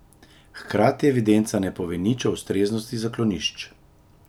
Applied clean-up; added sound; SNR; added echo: none; none; none; none.